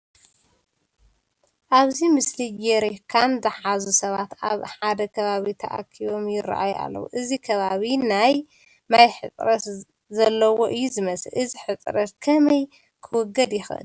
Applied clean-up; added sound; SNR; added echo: none; none; none; none.